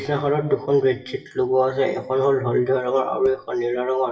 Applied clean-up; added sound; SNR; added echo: classical method WPE with log-MMSE.